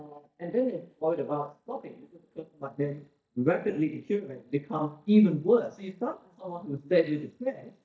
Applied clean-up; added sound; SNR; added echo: neural mask model DeepFilterNet 3.